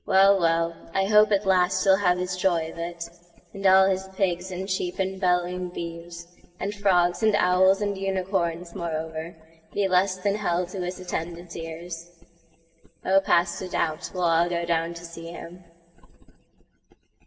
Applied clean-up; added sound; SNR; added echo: none; none; none; reverberation time 1.7 s.